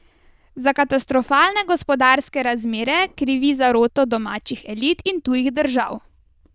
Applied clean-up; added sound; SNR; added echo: neural diffusion model UNIVERSE++.